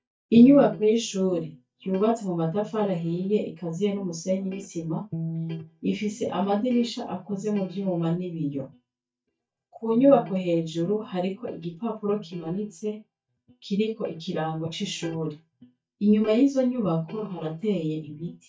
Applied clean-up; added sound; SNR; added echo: neural mask model DeepFilterNet 3.